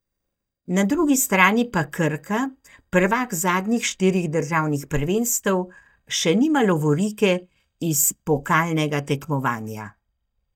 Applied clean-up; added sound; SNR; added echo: neural mask model DeepFilterNet 3.